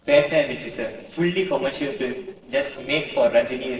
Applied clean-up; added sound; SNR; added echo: neural separator model SepFormer DNS4.